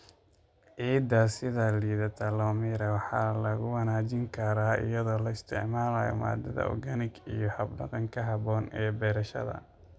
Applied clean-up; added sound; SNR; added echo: none; none; none; none.